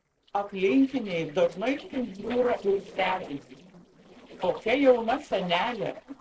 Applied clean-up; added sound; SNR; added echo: neural separator model SepFormer DNS4.